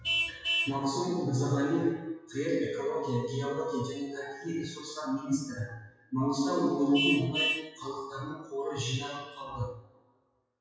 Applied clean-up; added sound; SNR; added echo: classical method WPE with log-MMSE.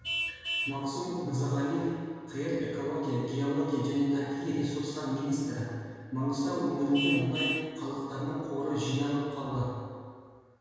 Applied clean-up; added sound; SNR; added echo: none; Vehicle horn, car horn, honking; 10 dB; reverberation time 1.9 s.